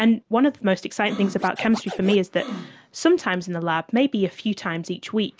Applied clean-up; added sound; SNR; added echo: none; Scratching (performance technique); 14 dB; none.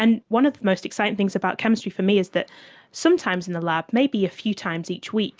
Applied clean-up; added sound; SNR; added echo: none; none; none; none.